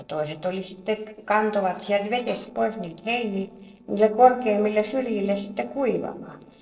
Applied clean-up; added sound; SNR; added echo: neural separator model SepFormer DNS4.